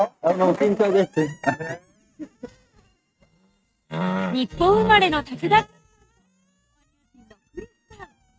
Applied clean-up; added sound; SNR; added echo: neural mask model RNNoise.